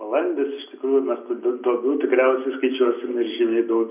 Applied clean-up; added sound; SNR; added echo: none; none; none; reverberation time 0.5 s.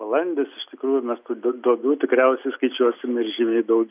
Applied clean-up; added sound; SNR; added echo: none; none; none; none.